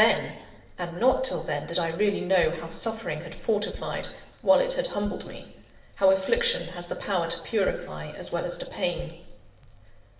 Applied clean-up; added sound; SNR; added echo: none; Crackle; 17 dB; reverberation time 1.0 s.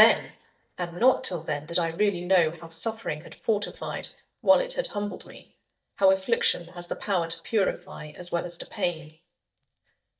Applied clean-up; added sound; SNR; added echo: neural mask model DeepFilterNet 3.